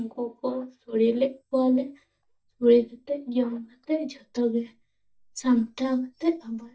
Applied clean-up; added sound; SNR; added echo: neural mask model DeepFilterNet 3.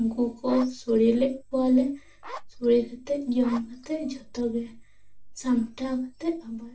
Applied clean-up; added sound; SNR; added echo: none; Zipper (clothing); 16 dB; reverberation time 0.3 s.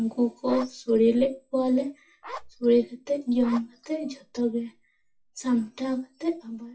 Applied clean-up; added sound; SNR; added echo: classical method WPE with log-MMSE.